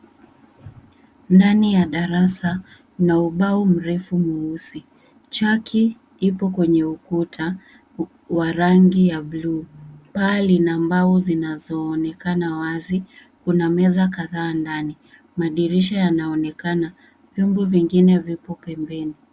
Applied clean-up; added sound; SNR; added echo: none; none; none; none.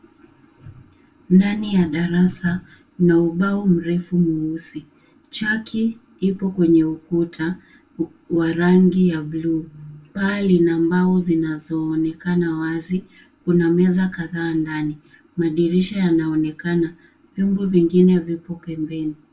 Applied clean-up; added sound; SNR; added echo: none; none; none; reverberation time 0.2 s.